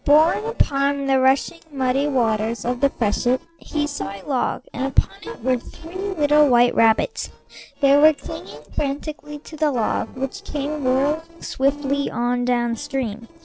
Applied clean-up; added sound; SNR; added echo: neural separator model SepFormer DNS4.